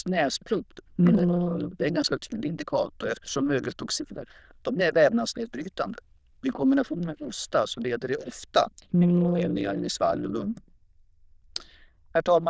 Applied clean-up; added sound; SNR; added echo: neural diffusion model UNIVERSE++.